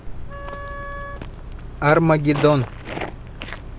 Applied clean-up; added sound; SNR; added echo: none; Walk, footsteps + Wind instrument, woodwind instrument; 13 dB; none.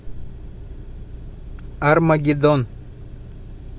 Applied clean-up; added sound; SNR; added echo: none; none; none; none.